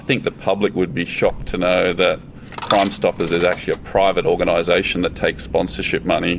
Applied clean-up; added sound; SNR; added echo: none; Coin (dropping); 11 dB; none.